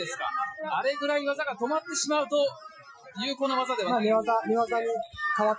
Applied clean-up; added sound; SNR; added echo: classical method Wiener filter.